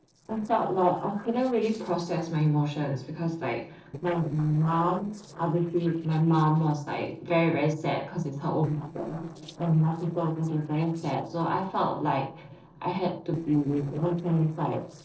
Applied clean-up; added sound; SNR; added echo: neural separator model SepFormer DNS4.